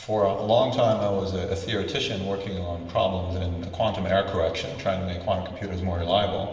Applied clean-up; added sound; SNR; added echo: none; none; none; reverberation time 1.2 s.